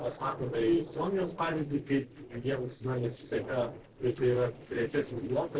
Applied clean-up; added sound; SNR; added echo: neural separator model SepFormer DNS4.